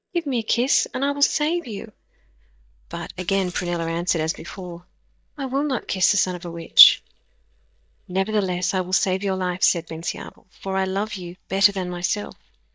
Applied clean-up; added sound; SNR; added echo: neural mask model DeepFilterNet 3.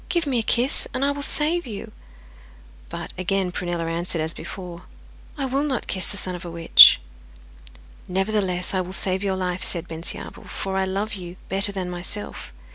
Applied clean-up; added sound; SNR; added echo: none; none; none; none.